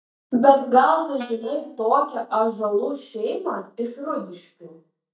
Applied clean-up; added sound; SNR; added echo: neural mask model DeepFilterNet 3.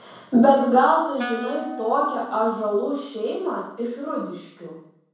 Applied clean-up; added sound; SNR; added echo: none; Wind instrument, woodwind instrument; 14 dB; reverberation time 0.7 s.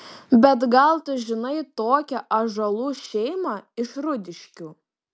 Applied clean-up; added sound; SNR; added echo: none; none; none; none.